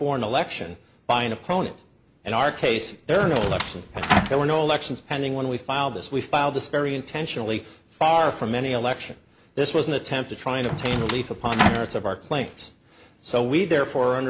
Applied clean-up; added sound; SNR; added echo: none; Door; 0 dB; none.